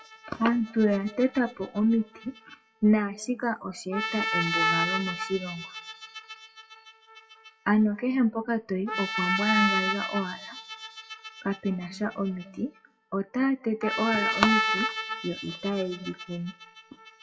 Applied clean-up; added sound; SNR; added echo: classical method WPE with log-MMSE.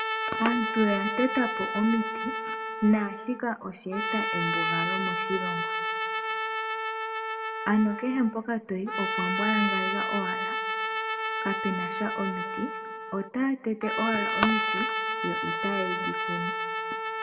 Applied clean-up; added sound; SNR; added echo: none; Trumpet; 0 dB; reverberation time 0.6 s.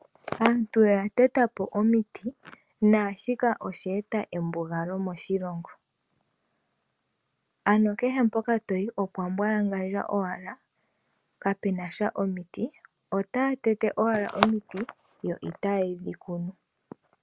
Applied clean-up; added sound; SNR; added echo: none; none; none; none.